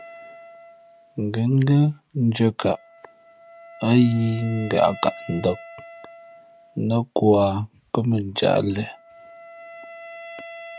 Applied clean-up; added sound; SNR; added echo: none; Wind instrument, woodwind instrument; 20 dB; none.